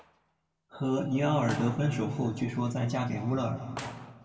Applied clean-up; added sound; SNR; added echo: none; Gunshot, gunfire; 18 dB; reverberation time 1.6 s.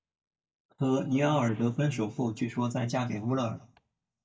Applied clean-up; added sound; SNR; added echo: neural mask model DeepFilterNet 3.